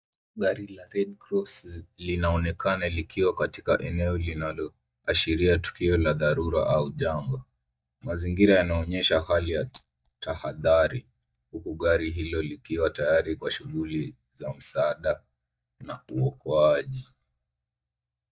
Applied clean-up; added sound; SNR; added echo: neural mask model DeepFilterNet 3.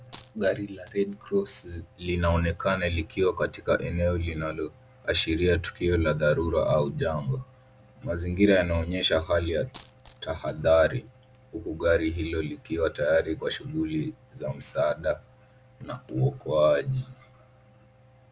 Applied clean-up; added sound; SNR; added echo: none; Coin (dropping); 15 dB; none.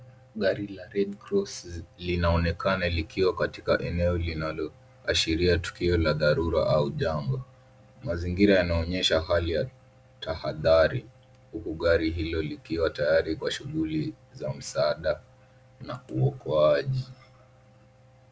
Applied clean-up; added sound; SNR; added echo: none; none; none; none.